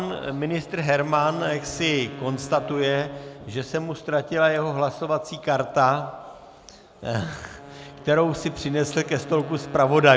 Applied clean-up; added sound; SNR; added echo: none; Wind instrument, woodwind instrument; 18 dB; none.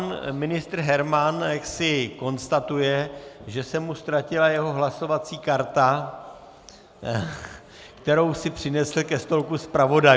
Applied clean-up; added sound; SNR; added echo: none; none; none; none.